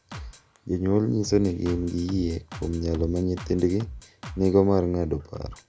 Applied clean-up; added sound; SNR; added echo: none; Drum kit; 16 dB; none.